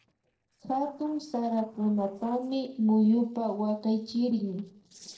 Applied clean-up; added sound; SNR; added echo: neural separator model SepFormer DNS4.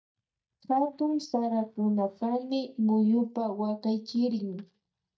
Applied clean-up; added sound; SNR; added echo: neural mask model DeepFilterNet 3.